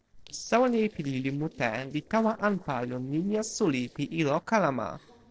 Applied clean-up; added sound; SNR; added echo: neural separator model SepFormer DNS4.